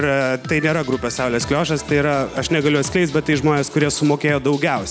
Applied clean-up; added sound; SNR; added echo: none; none; none; none.